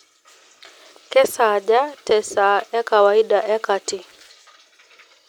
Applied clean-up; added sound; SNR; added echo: none; none; none; none.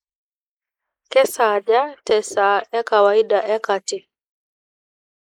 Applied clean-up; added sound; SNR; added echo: neural mask model Resemble Enhance denoiser.